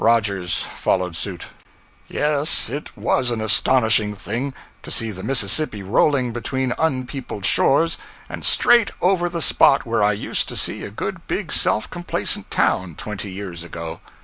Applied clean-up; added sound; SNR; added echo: none; none; none; none.